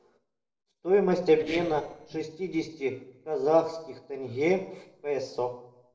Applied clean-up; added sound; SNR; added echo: neural separator model SepFormer DNS4.